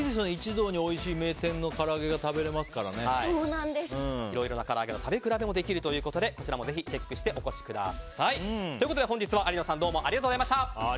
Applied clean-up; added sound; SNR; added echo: none; none; none; none.